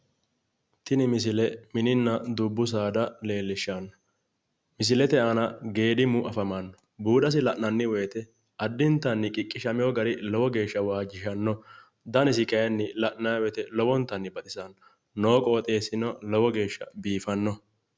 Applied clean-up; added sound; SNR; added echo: none; none; none; none.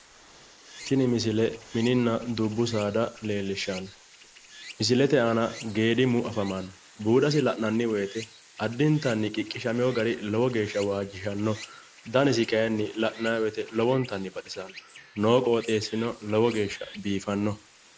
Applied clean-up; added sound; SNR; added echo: neural mask model Resemble Enhance denoiser.